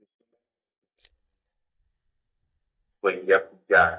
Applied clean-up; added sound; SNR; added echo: neural mask model DeepFilterNet 3.